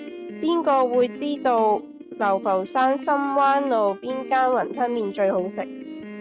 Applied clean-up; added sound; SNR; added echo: neural mask model RNNoise.